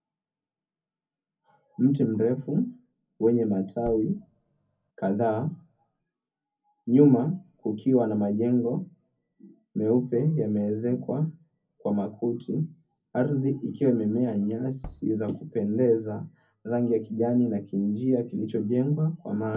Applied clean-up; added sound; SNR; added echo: none; Tap / Bass drum; 19 dB; reverberation time 0.3 s.